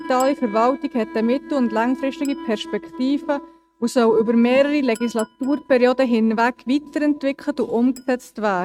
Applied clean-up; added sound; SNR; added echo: neural mask model RNNoise.